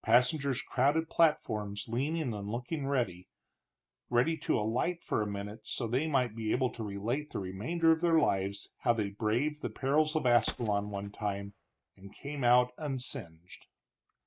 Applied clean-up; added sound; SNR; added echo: neural mask model RNNoise.